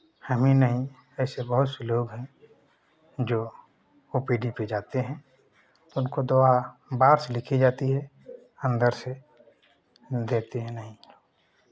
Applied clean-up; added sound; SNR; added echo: none; none; none; none.